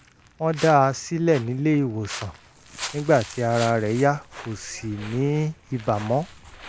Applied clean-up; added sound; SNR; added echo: none; Walk, footsteps; 16 dB; none.